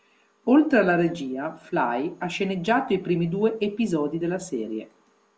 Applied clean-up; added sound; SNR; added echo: none; none; none; none.